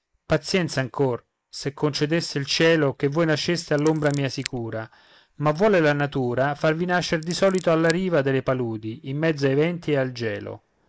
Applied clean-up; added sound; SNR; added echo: neural mask model Resemble Enhance denoiser.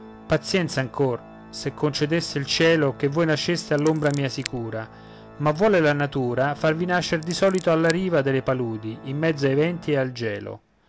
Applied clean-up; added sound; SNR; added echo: none; Organ + Scissors; 19 dB; none.